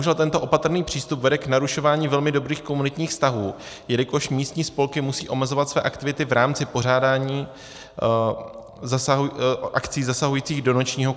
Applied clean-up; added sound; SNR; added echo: none; none; none; none.